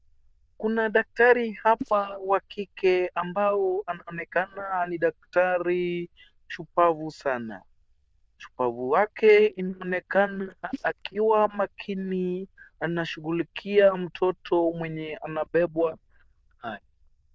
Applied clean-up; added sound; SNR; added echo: neural diffusion model UNIVERSE++.